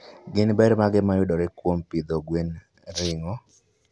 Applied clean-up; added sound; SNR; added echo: none; none; none; none.